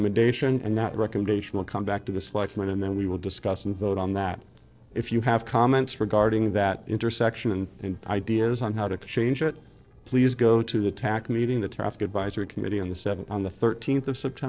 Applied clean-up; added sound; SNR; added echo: neural separator model SepFormer DNS4.